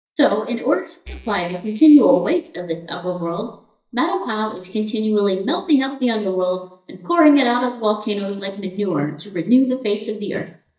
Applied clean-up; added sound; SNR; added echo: neural mask model DeepFilterNet 3.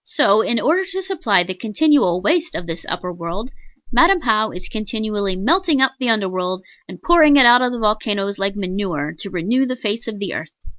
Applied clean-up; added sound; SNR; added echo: none; none; none; none.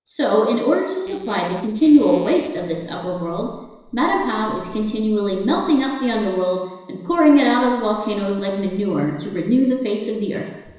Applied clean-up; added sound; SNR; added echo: neural separator model SepFormer DNS4.